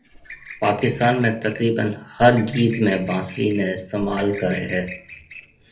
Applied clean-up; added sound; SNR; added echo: neural separator model SepFormer DNS4.